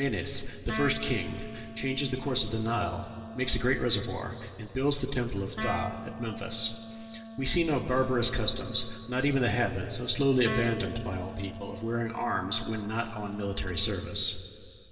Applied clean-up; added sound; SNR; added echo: none; Wind instrument, woodwind instrument; 12 dB; reverberation time 2.9 s.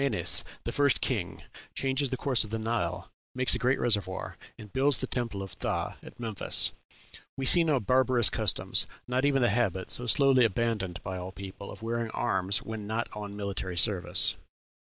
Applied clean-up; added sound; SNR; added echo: none; none; none; none.